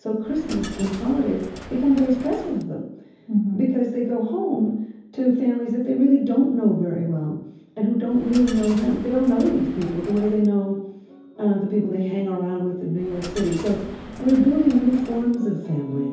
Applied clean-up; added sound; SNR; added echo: none; Coin (dropping); 16 dB; reverberation time 0.9 s.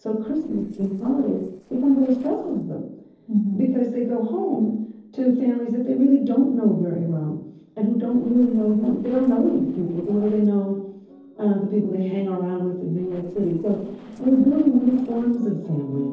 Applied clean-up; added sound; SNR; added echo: neural separator model SepFormer DNS4.